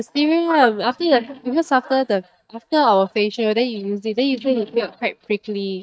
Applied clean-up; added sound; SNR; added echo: neural mask model DeepFilterNet 3.